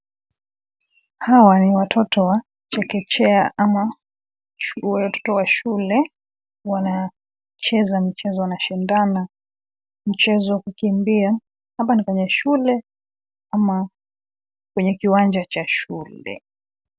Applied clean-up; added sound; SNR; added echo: none; none; none; none.